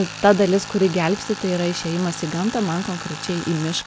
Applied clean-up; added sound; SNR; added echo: none; Tools; 12 dB; none.